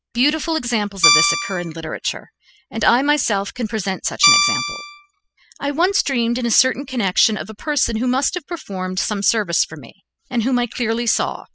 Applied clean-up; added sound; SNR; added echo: classical method spectral subtraction.